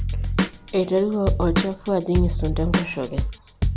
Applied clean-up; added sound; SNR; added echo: none; Drum / Drum kit; -1 dB; none.